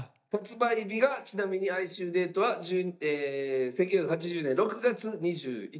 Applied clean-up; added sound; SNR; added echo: neural mask model DeepFilterNet 3.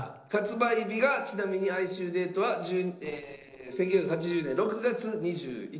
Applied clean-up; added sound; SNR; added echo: neural separator model SepFormer DNS4.